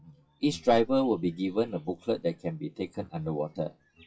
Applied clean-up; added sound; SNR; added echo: classical method WPE with log-MMSE.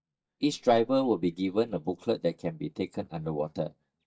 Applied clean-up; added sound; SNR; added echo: neural mask model DeepFilterNet 3.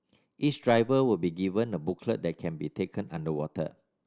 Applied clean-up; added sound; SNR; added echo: none; none; none; none.